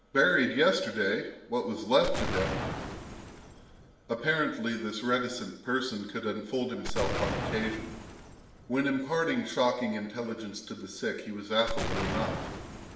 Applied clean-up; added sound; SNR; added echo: none; Explosion; 7 dB; reverberation time 0.8 s.